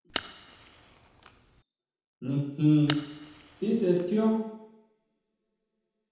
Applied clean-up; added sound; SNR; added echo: none; Fire; 8 dB; reverberation time 0.9 s.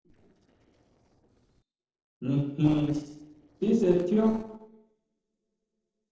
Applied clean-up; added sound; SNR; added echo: neural separator model SepFormer DNS4.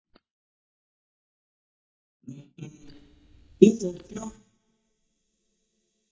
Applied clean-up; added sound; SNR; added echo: neural mask model DeepFilterNet 3.